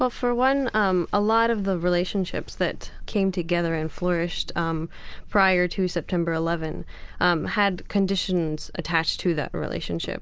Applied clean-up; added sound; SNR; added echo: none; none; none; none.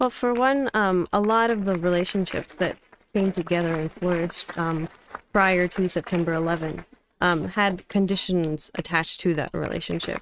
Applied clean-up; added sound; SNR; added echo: neural mask model RNNoise.